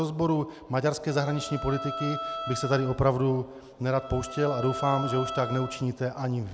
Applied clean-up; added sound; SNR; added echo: none; Bowed string instrument; 9 dB; none.